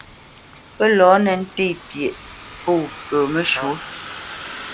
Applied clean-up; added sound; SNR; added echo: none; Bus; 14 dB; none.